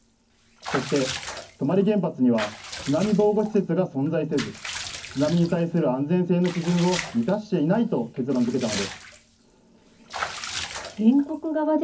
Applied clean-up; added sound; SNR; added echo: none; Bathtub (filling or washing) / Water / Liquid; 13 dB; reverberation time 0.4 s.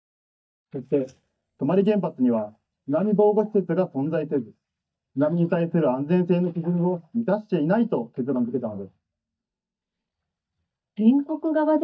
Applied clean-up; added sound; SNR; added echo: neural mask model DeepFilterNet 3.